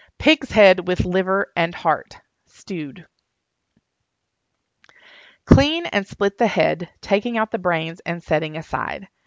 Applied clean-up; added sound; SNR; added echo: none; none; none; none.